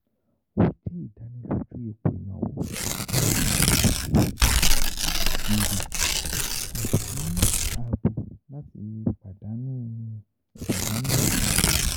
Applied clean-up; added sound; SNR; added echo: none; Tearing; -4 dB; none.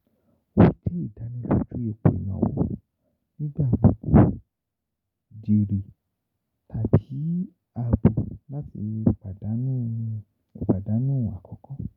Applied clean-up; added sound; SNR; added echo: none; none; none; none.